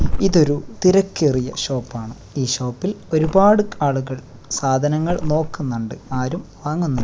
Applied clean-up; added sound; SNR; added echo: none; Thump, thud; 7 dB; none.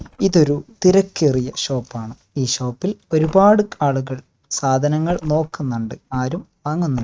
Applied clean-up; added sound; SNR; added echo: neural mask model RNNoise.